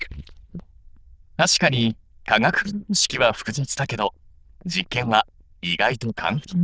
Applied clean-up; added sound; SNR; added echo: neural diffusion model UNIVERSE++.